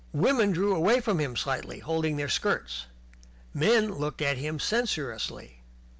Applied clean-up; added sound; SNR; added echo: none; none; none; none.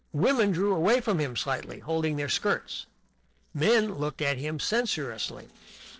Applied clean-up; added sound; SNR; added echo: neural separator model SepFormer DNS4.